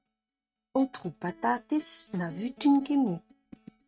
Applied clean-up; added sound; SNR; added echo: neural mask model RNNoise.